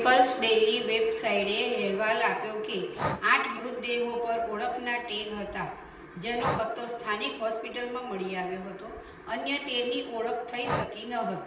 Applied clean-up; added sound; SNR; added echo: none; Breathing; 12 dB; reverberation time 0.8 s.